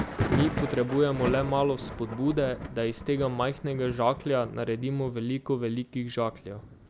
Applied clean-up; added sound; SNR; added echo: none; Thunder; 8 dB; none.